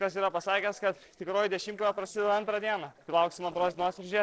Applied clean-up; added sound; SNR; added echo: neural separator model SepFormer DNS4.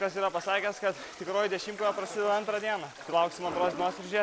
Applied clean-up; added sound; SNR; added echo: none; Toilet flush; 15 dB; none.